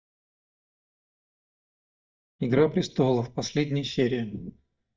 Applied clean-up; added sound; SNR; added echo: neural mask model DeepFilterNet 3.